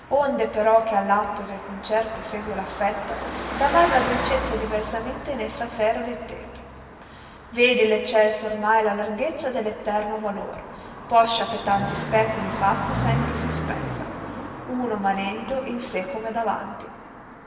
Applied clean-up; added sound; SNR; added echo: none; Car passing by; 8 dB; reverberation time 2.9 s.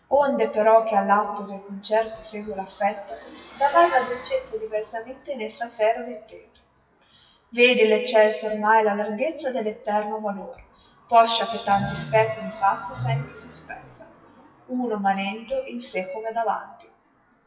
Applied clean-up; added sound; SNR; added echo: classical method WPE with log-MMSE.